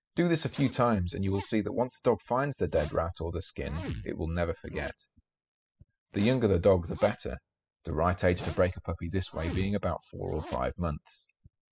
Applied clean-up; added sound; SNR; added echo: classical method spectral subtraction.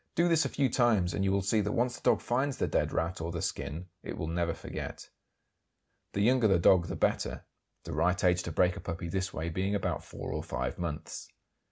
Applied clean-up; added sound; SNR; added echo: none; none; none; none.